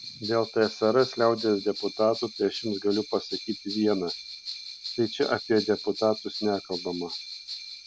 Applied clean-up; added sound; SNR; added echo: none; Bell; 12 dB; none.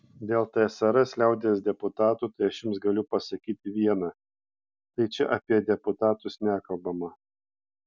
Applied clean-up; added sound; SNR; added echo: none; none; none; none.